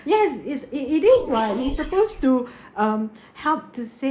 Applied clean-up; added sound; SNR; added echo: neural mask model Resemble Enhance denoiser.